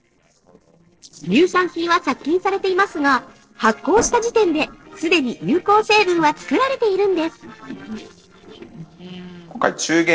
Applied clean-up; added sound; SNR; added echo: neural separator model SepFormer DNS4.